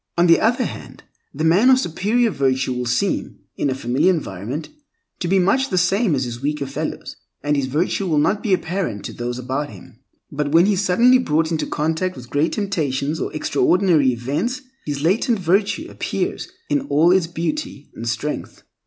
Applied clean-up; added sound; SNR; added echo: none; none; none; none.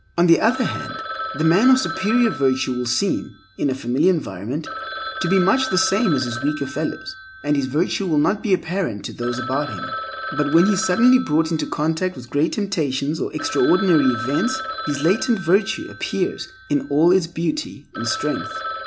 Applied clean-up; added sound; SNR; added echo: none; Telephone; 11 dB; none.